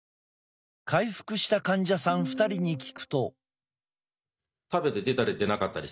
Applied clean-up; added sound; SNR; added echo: neural mask model DeepFilterNet 3.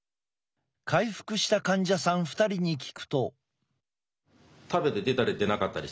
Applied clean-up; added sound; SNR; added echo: none; none; none; none.